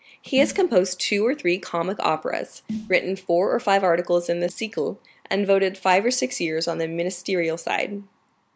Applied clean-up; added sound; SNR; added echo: none; Snare drum; 15 dB; none.